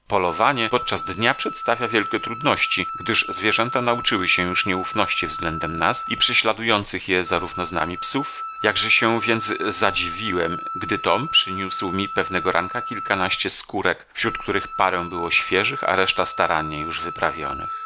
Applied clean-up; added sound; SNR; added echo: none; Wind instrument, woodwind instrument; 9 dB; none.